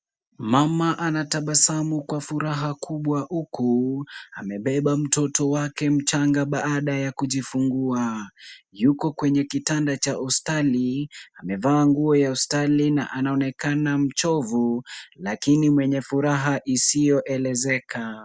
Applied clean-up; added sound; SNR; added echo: none; none; none; none.